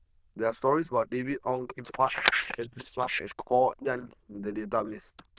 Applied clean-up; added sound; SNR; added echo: neural diffusion model UNIVERSE++.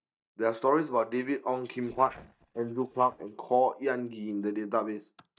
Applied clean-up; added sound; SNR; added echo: neural mask model DeepFilterNet 3.